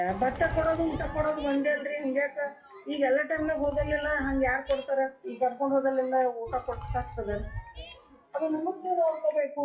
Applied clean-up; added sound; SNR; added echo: classical method WPE with log-MMSE.